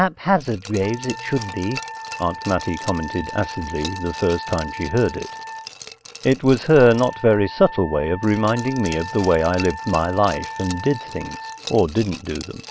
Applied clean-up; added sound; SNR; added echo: none; Glass + Wind instrument, woodwind instrument; 12 dB; none.